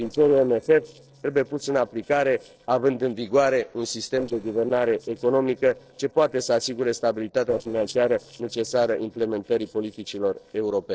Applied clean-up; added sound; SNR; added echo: neural separator model SepFormer DNS4.